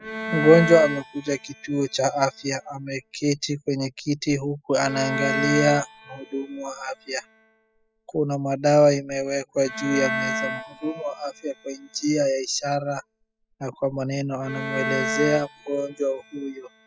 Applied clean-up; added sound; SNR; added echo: classical method spectral subtraction.